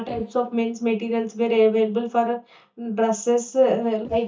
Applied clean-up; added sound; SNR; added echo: neural mask model DeepFilterNet 3.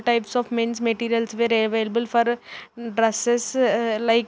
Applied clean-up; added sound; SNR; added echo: none; none; none; none.